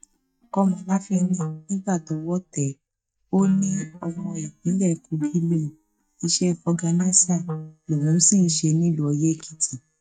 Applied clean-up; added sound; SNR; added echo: neural mask model DeepFilterNet 3.